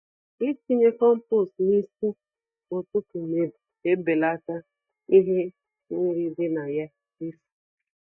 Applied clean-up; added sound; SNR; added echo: neural mask model DeepFilterNet 3.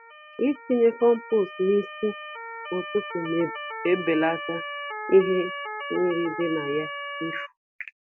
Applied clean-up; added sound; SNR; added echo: none; Motor vehicle (road) / Siren; 10 dB; none.